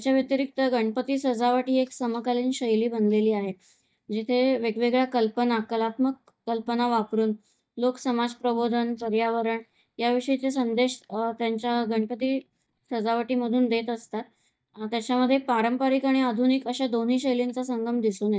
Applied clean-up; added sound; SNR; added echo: neural mask model DeepFilterNet 3.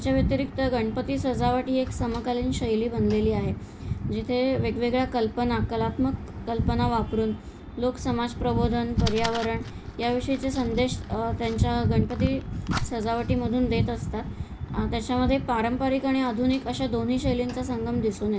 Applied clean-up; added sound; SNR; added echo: none; Fire; 19 dB; none.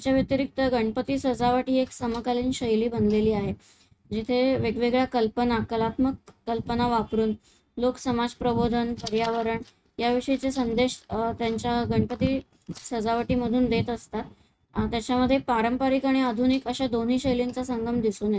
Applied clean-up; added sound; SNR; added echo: neural mask model RNNoise.